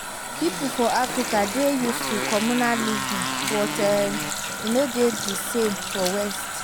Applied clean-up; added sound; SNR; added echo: none; Water tap, faucet + Motorcycle; 3 dB; none.